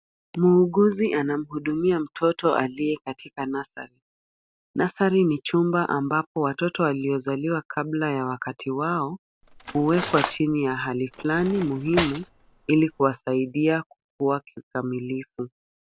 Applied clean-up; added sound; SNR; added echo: none; Cutlery, silverware; 10 dB; none.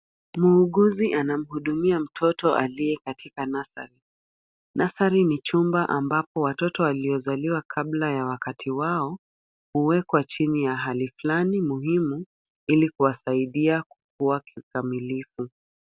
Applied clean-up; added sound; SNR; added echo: none; none; none; none.